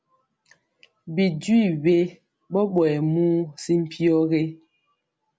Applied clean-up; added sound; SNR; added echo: none; none; none; none.